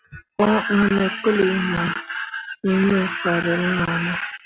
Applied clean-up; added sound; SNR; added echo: none; none; none; none.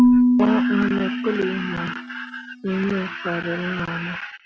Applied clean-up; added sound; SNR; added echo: none; Marimba, xylophone / Wood; -3 dB; none.